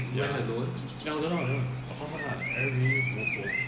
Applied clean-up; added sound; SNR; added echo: none; Bird; 5 dB; none.